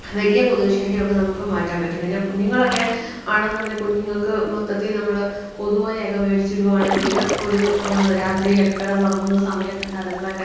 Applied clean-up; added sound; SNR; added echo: none; Drip / Trickle, dribble / Water / Splash, splatter; 11 dB; reverberation time 1.3 s.